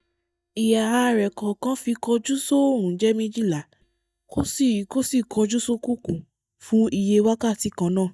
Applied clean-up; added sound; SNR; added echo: neural mask model DeepFilterNet 3.